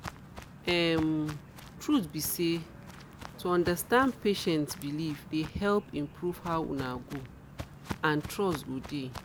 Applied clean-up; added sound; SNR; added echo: none; Walk, footsteps; 13 dB; none.